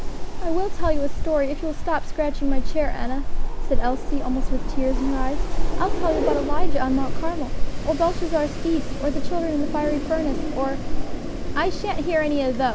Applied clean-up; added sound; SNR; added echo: none; Wind; -4 dB; none.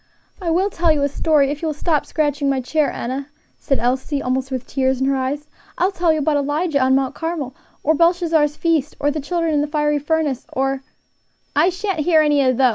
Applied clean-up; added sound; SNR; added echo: none; none; none; none.